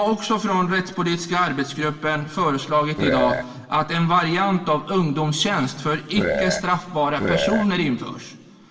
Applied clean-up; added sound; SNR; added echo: none; Burping, eructation; 1 dB; reverberation time 2.0 s.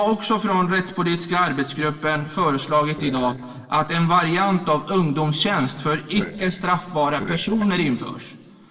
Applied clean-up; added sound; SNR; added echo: neural separator model SepFormer DNS4.